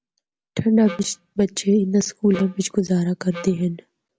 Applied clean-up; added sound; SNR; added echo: none; Wind instrument, woodwind instrument; 16 dB; none.